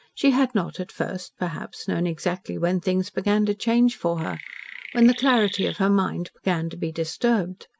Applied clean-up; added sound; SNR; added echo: none; Chirp, tweet; 12 dB; none.